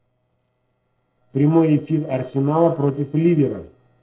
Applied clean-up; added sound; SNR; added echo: neural separator model SepFormer DNS4.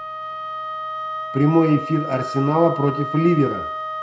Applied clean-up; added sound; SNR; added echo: none; Wind instrument, woodwind instrument; 8 dB; reverberation time 0.4 s.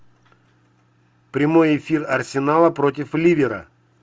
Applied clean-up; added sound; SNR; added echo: none; none; none; none.